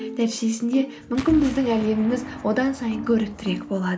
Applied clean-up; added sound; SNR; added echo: none; Explosion; 18 dB; none.